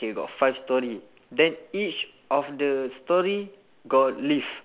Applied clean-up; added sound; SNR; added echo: none; none; none; none.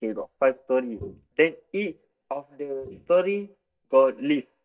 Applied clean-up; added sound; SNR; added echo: neural mask model DeepFilterNet 3.